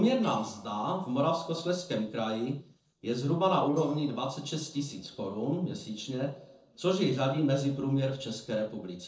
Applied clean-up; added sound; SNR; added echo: neural separator model SepFormer DNS4.